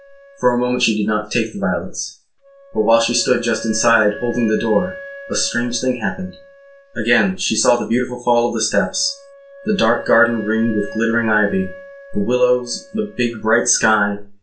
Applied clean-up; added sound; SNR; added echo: none; Wind instrument, woodwind instrument; 18 dB; reverberation time 0.3 s.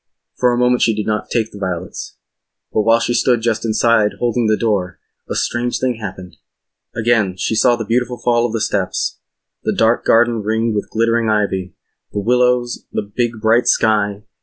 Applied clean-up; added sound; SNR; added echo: none; none; none; none.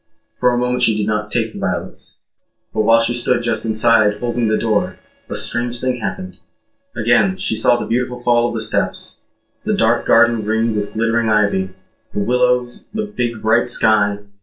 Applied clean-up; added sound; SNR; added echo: neural separator model SepFormer DNS4.